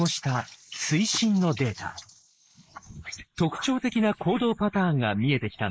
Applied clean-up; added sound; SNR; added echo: neural mask model Resemble Enhance denoiser.